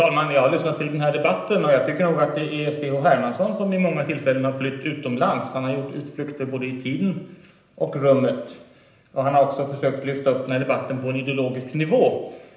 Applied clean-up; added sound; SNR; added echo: none; none; none; reverberation time 0.9 s.